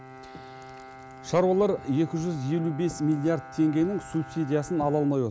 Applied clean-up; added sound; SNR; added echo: none; Bowed string instrument; 17 dB; none.